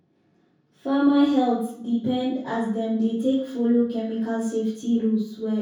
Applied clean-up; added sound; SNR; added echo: none; none; none; reverberation time 0.6 s.